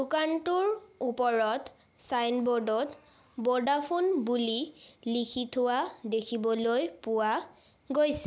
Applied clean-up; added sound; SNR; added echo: none; none; none; none.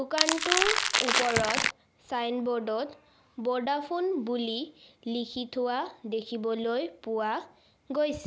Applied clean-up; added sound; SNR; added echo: none; Crackle; -4 dB; none.